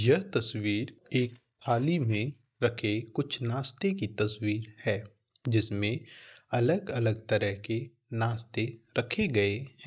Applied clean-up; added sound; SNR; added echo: neural mask model DeepFilterNet 3.